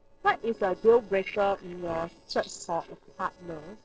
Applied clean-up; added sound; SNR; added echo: neural separator model SepFormer DNS4.